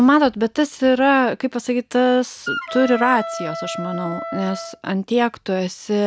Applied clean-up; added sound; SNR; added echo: none; Wind instrument, woodwind instrument; 10 dB; none.